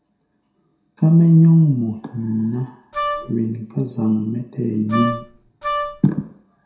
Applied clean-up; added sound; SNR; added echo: none; Wind instrument, woodwind instrument; 7 dB; reverberation time 0.5 s.